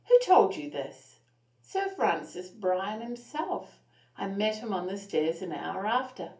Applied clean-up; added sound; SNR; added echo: none; none; none; reverberation time 0.3 s.